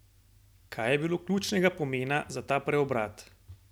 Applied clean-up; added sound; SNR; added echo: none; none; none; none.